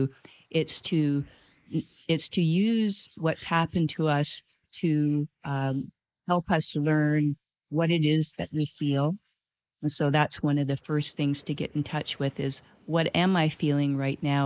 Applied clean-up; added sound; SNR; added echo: neural mask model Resemble Enhance denoiser.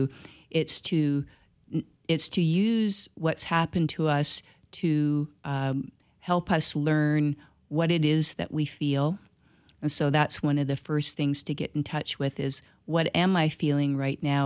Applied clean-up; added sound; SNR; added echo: none; none; none; none.